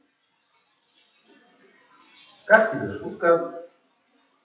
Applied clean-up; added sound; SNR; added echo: classical method WPE with log-MMSE.